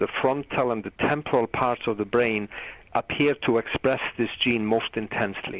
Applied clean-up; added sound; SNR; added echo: none; none; none; none.